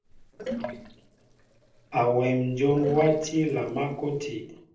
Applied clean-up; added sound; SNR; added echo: neural separator model SepFormer DNS4.